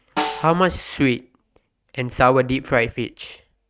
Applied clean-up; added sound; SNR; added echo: neural mask model RNNoise.